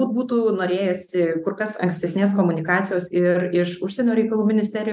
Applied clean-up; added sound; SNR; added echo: none; none; none; none.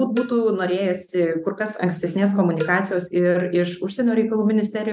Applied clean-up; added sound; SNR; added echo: none; Cowbell; 16 dB; none.